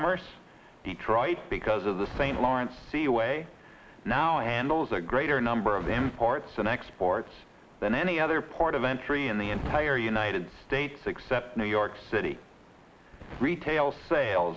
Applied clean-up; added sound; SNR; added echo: none; none; none; none.